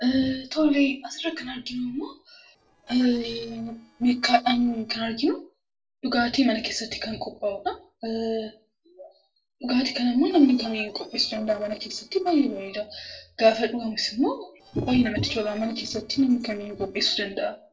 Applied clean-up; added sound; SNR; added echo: neural separator model SepFormer DNS4.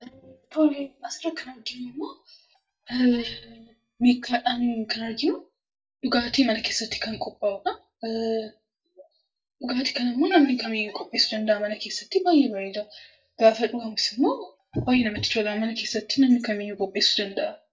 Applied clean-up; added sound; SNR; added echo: neural mask model DeepFilterNet 3.